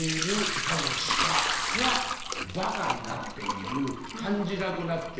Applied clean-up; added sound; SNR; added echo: none; Sink (filling or washing) / Liquid; -1 dB; reverberation time 1.1 s.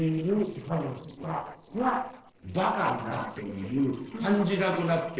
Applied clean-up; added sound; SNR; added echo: neural separator model SepFormer DNS4.